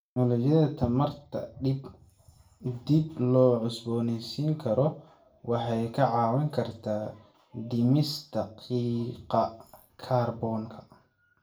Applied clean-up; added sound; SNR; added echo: none; none; none; reverberation time 0.3 s.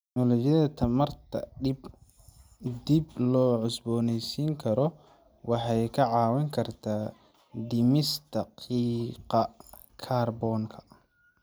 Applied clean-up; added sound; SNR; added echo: none; none; none; none.